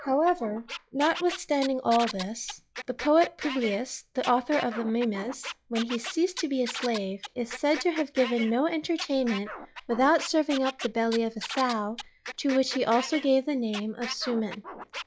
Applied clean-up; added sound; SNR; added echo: classical method log-MMSE.